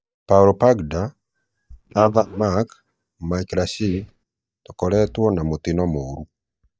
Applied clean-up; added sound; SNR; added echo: neural mask model DeepFilterNet 3.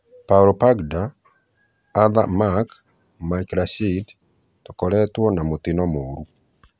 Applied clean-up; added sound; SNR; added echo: none; none; none; none.